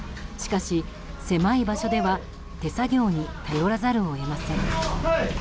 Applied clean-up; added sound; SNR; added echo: none; none; none; none.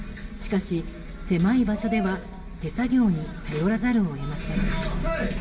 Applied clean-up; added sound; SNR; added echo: none; none; none; reverberation time 1.8 s.